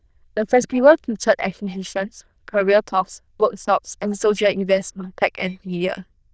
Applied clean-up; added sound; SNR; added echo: neural diffusion model UNIVERSE++.